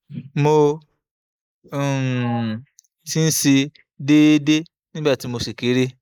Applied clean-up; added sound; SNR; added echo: neural mask model Resemble Enhance denoiser.